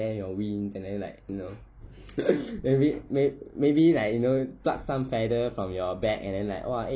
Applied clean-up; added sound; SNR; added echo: none; none; none; none.